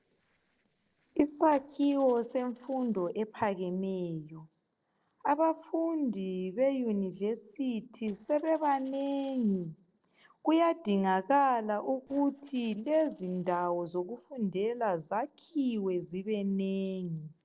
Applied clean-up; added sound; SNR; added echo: neural separator model SepFormer DNS4.